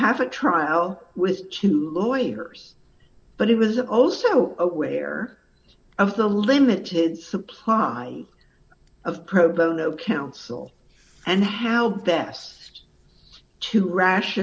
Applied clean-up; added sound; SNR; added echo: none; none; none; none.